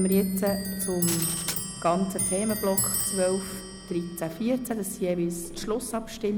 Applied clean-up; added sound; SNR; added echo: none; Glass + Clock; 6 dB; none.